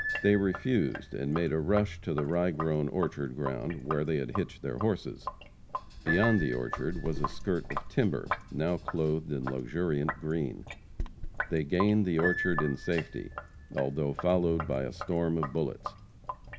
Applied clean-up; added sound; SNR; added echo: none; Sink (filling or washing) + Piano; 8 dB; none.